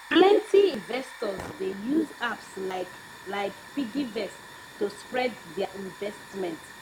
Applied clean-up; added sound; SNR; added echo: none; Hiss / Fire; 16 dB; none.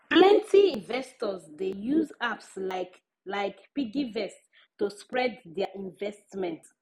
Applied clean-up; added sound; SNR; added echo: none; none; none; none.